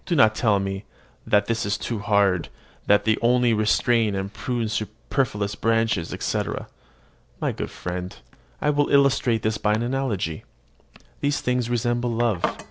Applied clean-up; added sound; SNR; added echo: none; Domestic sounds, home sounds; 18 dB; none.